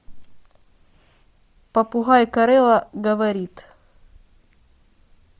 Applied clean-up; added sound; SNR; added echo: none; none; none; none.